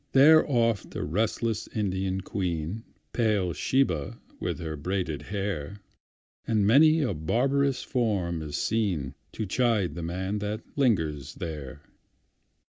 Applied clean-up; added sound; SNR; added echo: none; none; none; none.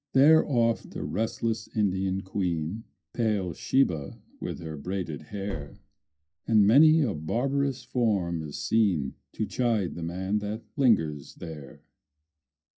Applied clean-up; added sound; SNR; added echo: classical method WPE with log-MMSE.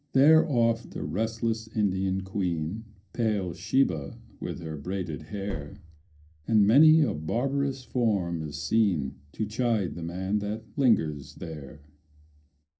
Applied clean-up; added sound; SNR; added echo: none; Gunshot, gunfire; 12 dB; reverberation time 0.3 s.